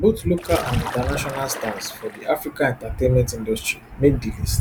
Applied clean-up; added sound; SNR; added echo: none; Splash, splatter; 11 dB; none.